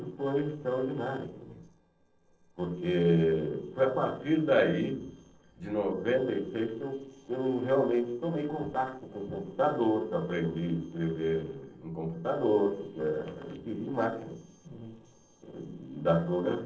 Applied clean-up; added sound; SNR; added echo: neural separator model SepFormer DNS4.